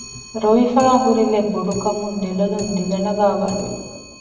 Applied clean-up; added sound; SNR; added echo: none; Clock; 17 dB; reverberation time 1.3 s.